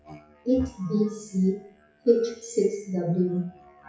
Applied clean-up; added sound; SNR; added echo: classical method WPE with log-MMSE.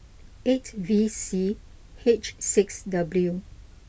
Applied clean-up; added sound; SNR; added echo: none; none; none; none.